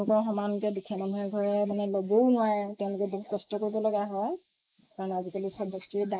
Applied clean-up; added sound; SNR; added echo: neural mask model Resemble Enhance denoiser.